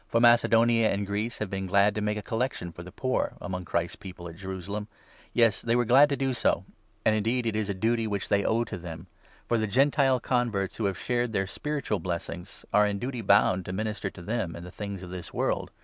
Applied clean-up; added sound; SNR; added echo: none; none; none; none.